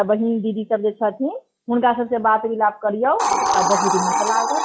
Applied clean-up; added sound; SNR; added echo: classical method log-MMSE.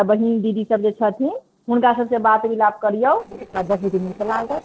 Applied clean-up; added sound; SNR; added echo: neural separator model SepFormer DNS4.